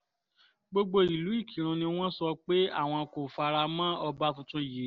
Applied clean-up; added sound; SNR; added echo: none; none; none; none.